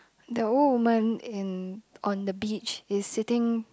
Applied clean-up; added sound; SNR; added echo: none; none; none; none.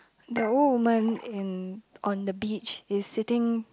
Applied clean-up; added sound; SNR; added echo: none; Dishes, pots, and pans / Chink, clink; 17 dB; none.